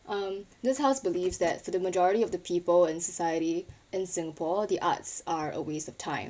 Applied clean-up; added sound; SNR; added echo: none; none; none; none.